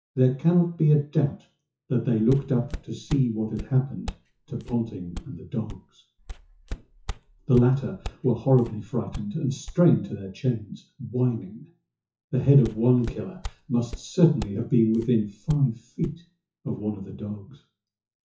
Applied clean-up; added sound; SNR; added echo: classical method WPE with log-MMSE.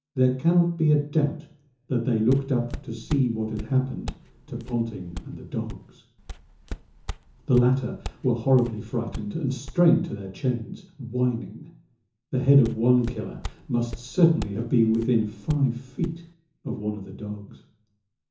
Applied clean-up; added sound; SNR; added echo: none; Walk, footsteps; 13 dB; reverberation time 0.6 s.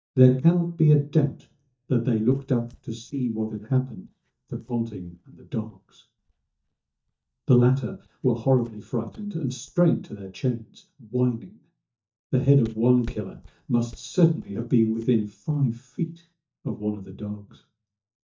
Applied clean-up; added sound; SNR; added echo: neural mask model DeepFilterNet 3.